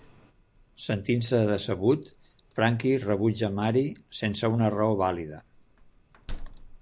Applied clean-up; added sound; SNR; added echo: none; Slam; 18 dB; none.